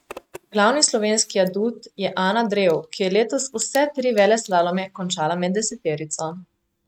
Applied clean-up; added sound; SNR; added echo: neural mask model RNNoise.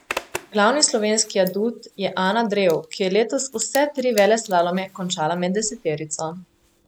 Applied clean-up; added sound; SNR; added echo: none; Zipper (clothing); 18 dB; none.